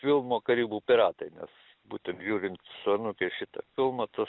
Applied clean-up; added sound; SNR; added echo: none; none; none; none.